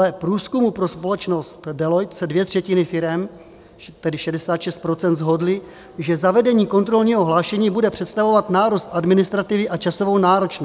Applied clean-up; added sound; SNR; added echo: none; none; none; none.